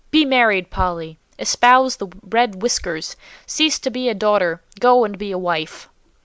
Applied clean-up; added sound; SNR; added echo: none; none; none; none.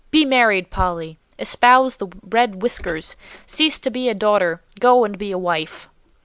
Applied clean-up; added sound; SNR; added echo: none; Door; 15 dB; none.